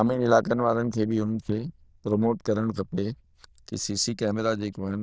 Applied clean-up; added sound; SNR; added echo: neural diffusion model UNIVERSE++.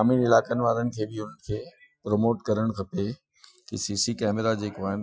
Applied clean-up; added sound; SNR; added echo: classical method Wiener filter.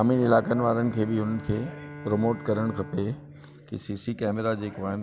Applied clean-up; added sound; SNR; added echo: none; Bowed string instrument; 16 dB; none.